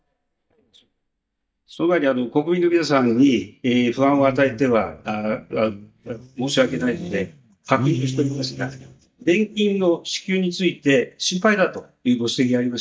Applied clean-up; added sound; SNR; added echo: neural mask model DeepFilterNet 3.